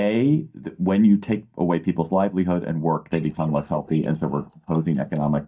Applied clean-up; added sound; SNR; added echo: neural mask model DeepFilterNet 3.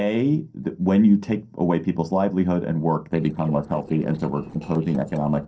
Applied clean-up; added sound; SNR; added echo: neural separator model SepFormer DNS4.